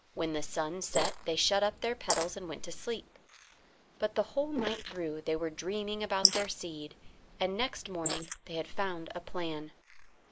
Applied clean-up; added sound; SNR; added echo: neural mask model Resemble Enhance denoiser.